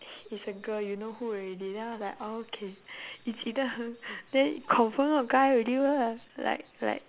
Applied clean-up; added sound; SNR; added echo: none; none; none; none.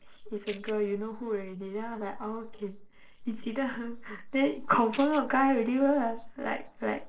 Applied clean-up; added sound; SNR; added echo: neural separator model SepFormer DNS4.